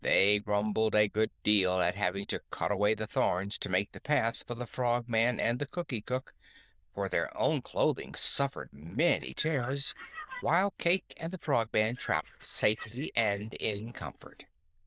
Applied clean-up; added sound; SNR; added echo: neural diffusion model UNIVERSE++.